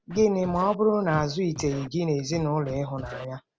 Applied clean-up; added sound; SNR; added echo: none; Scratching (performance technique); 16 dB; none.